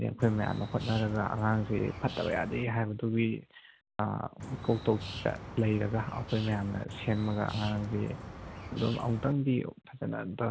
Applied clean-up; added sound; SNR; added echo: none; Bird; 11 dB; none.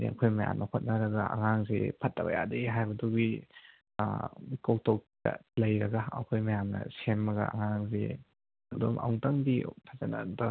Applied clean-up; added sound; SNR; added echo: none; none; none; none.